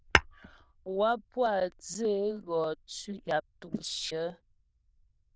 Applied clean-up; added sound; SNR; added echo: neural diffusion model UNIVERSE++.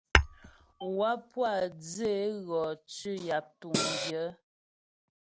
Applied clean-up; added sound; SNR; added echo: none; Tap / Hammer / Glass + Cymbal; -1 dB; none.